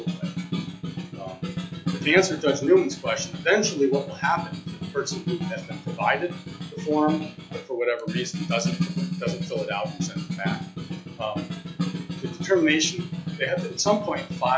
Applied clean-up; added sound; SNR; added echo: classical method log-MMSE.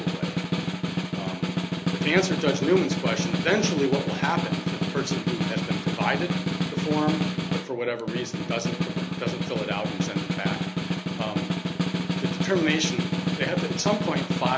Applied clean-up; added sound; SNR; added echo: none; Snare drum; -2 dB; none.